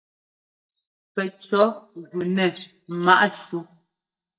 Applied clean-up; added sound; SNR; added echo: neural mask model DeepFilterNet 3.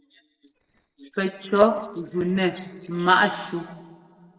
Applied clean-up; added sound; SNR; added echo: neural separator model SepFormer DNS4.